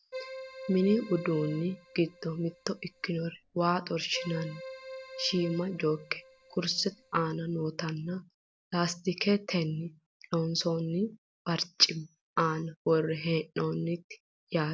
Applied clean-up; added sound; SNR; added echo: none; Keyboard (musical); 14 dB; none.